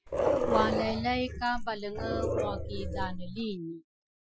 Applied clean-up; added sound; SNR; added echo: classical method Wiener filter.